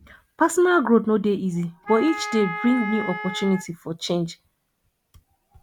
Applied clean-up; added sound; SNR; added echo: none; Wind instrument, woodwind instrument; 8 dB; none.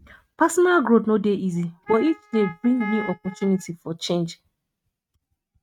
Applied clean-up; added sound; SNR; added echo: neural mask model RNNoise.